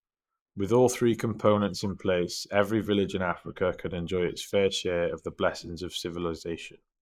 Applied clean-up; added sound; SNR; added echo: neural mask model Resemble Enhance denoiser.